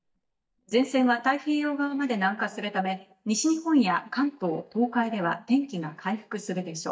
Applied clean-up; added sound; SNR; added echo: neural mask model DeepFilterNet 3.